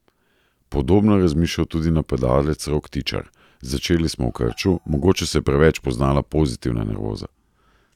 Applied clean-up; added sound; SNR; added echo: neural mask model DeepFilterNet 3.